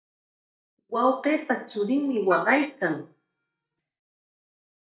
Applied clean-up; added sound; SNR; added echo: neural mask model DeepFilterNet 3.